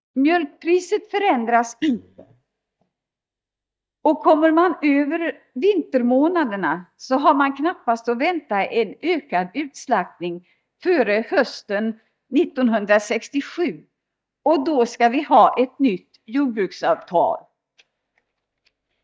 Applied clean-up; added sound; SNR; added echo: neural mask model DeepFilterNet 3.